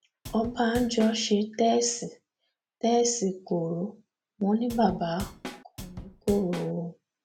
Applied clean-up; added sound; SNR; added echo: none; Drum / Drum kit; 12 dB; none.